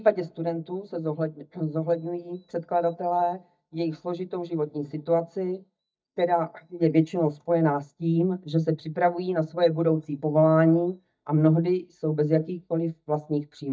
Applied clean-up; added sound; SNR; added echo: neural mask model DeepFilterNet 3.